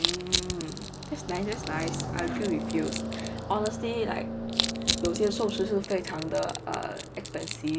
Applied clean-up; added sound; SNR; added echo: none; Crushing + Car passing by; 1 dB; none.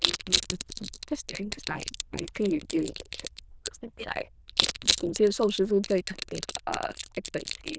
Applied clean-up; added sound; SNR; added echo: neural diffusion model UNIVERSE++.